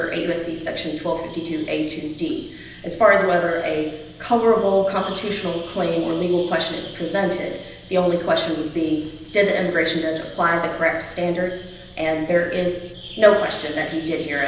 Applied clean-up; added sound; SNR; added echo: none; Bird vocalization, bird call, bird song; 20 dB; reverberation time 0.9 s.